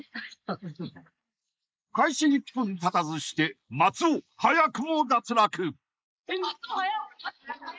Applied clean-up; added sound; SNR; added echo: neural mask model Resemble Enhance denoiser.